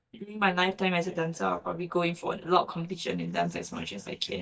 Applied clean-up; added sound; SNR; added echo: neural mask model DeepFilterNet 3.